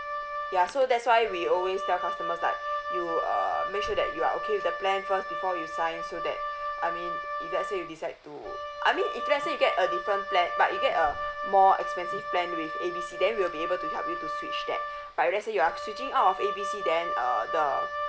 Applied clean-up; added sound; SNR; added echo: none; Wind instrument, woodwind instrument; 4 dB; none.